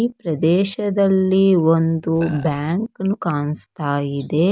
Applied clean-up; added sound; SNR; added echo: none; Burping, eructation; 18 dB; none.